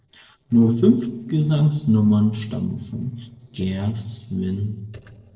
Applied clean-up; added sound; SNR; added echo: neural separator model SepFormer DNS4.